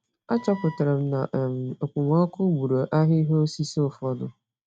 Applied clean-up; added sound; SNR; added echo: neural mask model RNNoise.